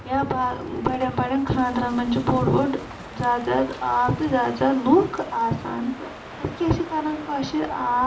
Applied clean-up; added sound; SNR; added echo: none; Crow; 15 dB; reverberation time 0.4 s.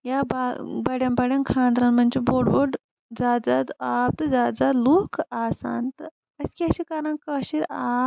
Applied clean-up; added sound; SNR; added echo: none; none; none; none.